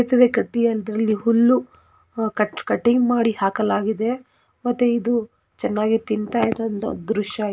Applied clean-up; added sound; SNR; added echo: none; none; none; none.